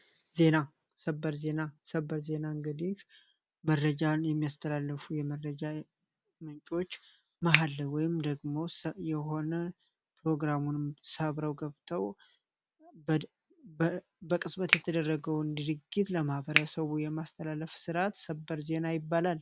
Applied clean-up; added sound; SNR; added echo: none; Finger snapping; -4 dB; none.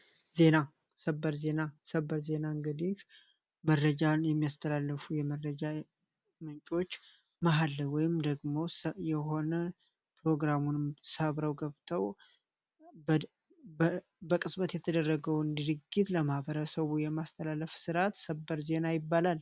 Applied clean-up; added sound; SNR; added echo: none; none; none; none.